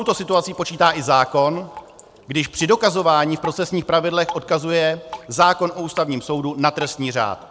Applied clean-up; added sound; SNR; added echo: none; Drip; 19 dB; none.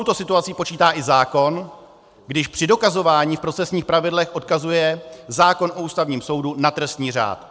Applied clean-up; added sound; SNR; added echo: none; none; none; none.